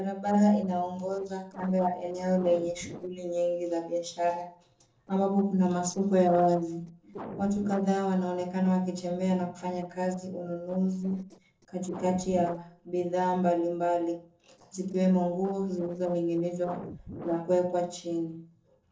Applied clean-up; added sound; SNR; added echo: neural separator model SepFormer DNS4.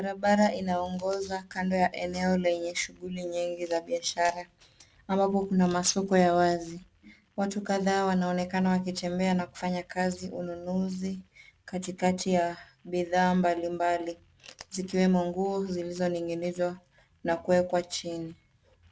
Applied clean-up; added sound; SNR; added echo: none; none; none; none.